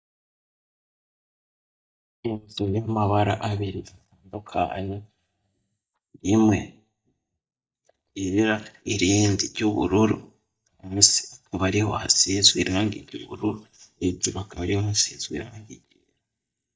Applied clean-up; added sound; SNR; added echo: neural mask model DeepFilterNet 3.